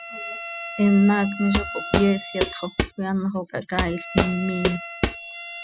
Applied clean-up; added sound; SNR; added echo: classical method spectral subtraction.